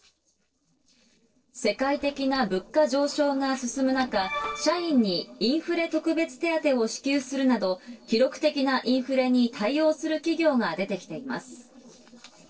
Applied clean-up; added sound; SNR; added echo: neural separator model SepFormer DNS4.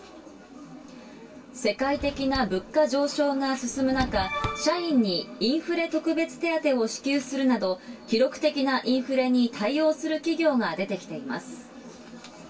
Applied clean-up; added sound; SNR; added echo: none; Drawer open or close; 13 dB; reverberation time 0.1 s.